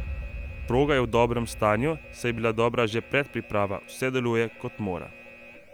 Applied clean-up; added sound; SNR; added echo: none; Alarm; 13 dB; none.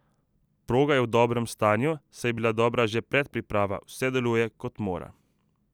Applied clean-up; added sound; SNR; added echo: none; none; none; none.